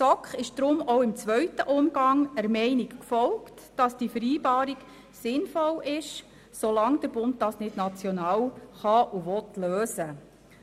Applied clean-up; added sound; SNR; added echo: none; none; none; none.